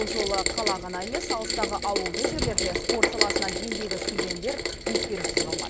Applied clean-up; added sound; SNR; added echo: none; Rain; -5 dB; none.